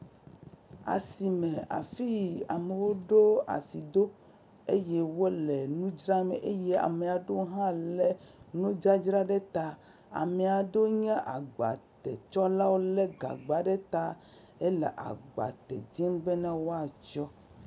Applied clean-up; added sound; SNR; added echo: none; none; none; none.